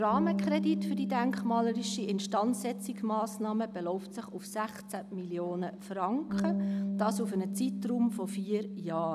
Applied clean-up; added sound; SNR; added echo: none; Bass guitar; 3 dB; none.